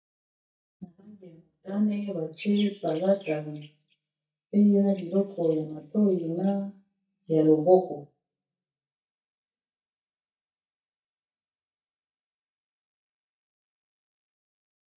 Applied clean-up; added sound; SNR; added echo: neural mask model DeepFilterNet 3.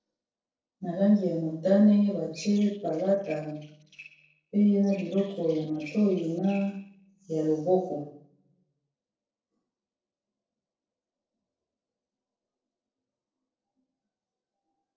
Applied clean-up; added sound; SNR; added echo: neural separator model SepFormer DNS4.